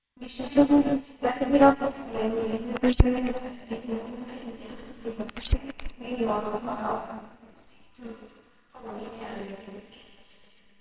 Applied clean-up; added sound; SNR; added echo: neural separator model SepFormer WHAMR!.